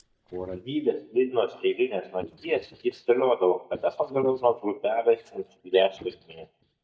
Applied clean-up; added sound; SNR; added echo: neural mask model DeepFilterNet 3.